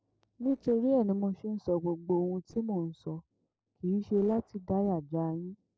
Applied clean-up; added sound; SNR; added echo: neural separator model SepFormer DNS4.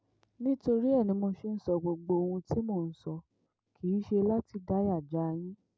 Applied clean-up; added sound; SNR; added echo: none; none; none; none.